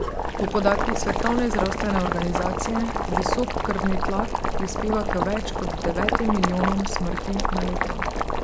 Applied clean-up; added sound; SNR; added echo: none; Boiling; -2 dB; none.